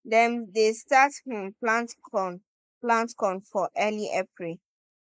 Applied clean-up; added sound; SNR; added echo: neural mask model Resemble Enhance denoiser.